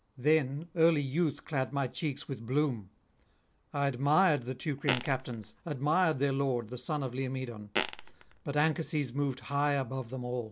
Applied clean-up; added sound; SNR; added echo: none; Fart; 5 dB; none.